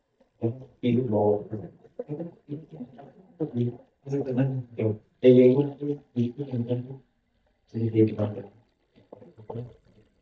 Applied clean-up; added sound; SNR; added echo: neural mask model DeepFilterNet 3.